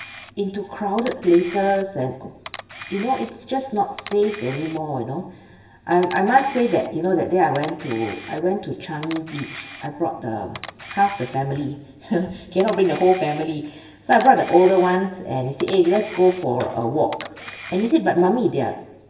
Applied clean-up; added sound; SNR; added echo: none; Camera; 19 dB; reverberation time 1.0 s.